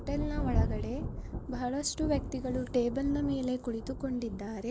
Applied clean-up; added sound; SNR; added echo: none; Thunder; 2 dB; none.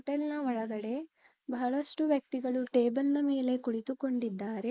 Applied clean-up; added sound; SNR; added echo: neural mask model Resemble Enhance denoiser.